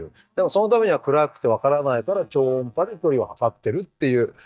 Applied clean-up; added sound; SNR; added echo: neural mask model DeepFilterNet 3.